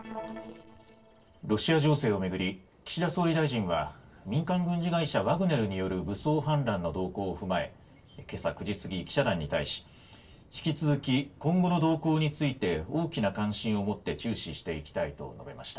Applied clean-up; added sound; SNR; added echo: neural separator model SepFormer DNS4.